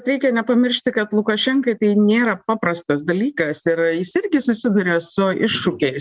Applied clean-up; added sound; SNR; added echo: none; none; none; none.